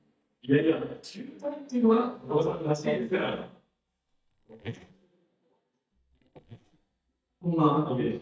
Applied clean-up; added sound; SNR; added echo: neural mask model DeepFilterNet 3.